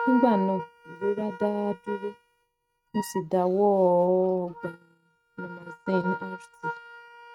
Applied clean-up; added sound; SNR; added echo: neural mask model RNNoise.